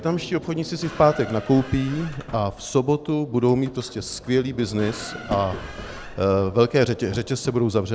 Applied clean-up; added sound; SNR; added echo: none; Squeak + Sliding door; 15 dB; none.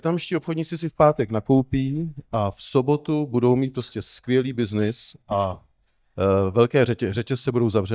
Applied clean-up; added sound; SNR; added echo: neural mask model DeepFilterNet 3.